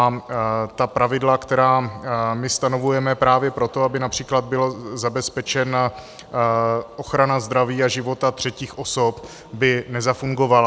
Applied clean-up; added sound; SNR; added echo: none; none; none; none.